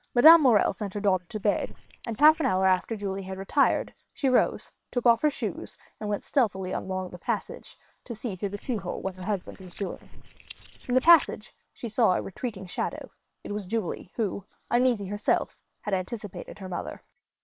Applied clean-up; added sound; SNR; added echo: neural separator model SepFormer WHAM!.